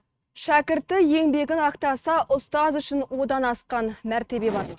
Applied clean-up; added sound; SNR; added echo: neural mask model RNNoise.